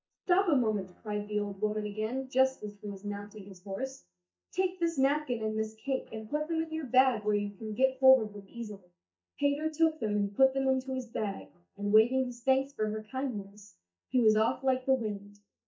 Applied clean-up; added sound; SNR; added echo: neural mask model DeepFilterNet 3.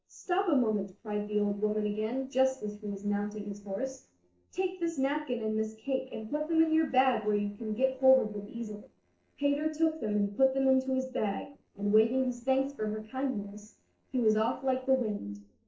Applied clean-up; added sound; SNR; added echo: neural separator model SepFormer DNS4.